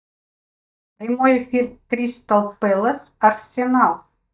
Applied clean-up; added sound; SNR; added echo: neural mask model DeepFilterNet 3.